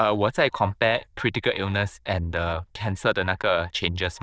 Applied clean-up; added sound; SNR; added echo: neural diffusion model UNIVERSE++.